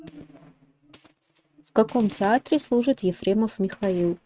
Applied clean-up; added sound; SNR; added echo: neural mask model RNNoise.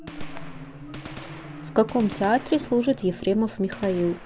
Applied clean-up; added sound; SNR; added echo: none; Marimba, xylophone + Gunshot, gunfire; 14 dB; none.